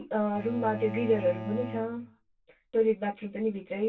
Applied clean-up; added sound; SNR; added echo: none; Bowed string instrument; 12 dB; reverberation time 0.1 s.